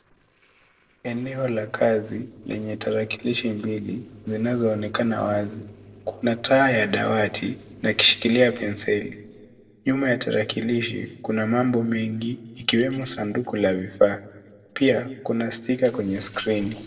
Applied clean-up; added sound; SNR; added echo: neural separator model SepFormer DNS4.